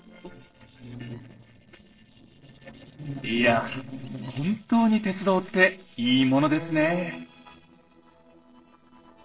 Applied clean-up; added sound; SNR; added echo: neural separator model SepFormer DNS4.